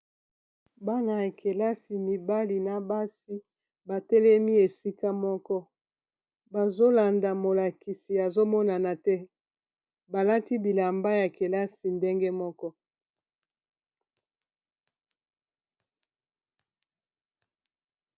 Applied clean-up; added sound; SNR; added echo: none; none; none; none.